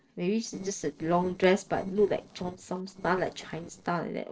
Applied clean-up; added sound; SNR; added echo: neural separator model SepFormer DNS4.